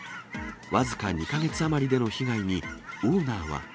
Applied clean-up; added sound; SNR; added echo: none; Chirp, tweet / Fowl; 13 dB; none.